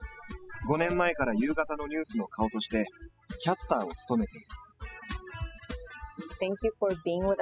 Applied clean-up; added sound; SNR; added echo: classical method spectral subtraction.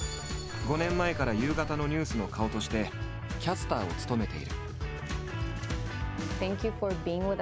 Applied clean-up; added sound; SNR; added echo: none; Piano; 16 dB; none.